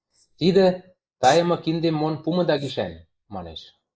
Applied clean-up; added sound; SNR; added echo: neural mask model Resemble Enhance denoiser.